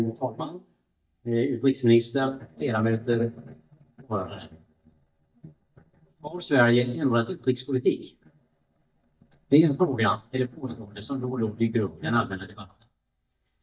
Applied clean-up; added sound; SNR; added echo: neural mask model DeepFilterNet 3.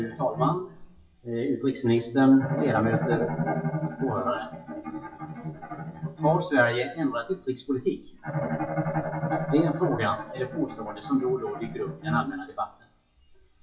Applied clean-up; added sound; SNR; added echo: classical method WPE with log-MMSE.